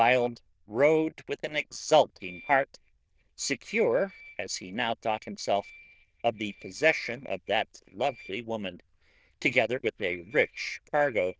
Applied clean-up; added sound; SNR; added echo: neural diffusion model UNIVERSE++.